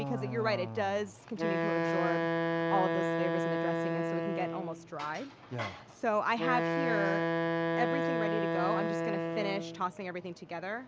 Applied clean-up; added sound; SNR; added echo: none; Wind instrument, woodwind instrument; -2 dB; none.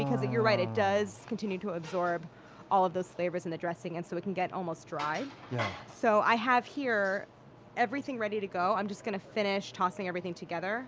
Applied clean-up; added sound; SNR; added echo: none; none; none; none.